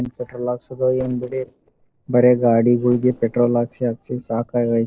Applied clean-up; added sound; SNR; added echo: neural separator model SepFormer DNS4.